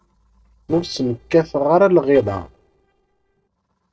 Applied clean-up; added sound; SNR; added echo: neural separator model SepFormer DNS4.